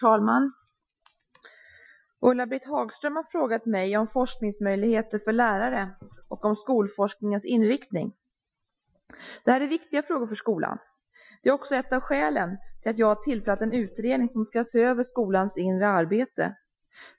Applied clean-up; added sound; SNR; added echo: classical method Wiener filter.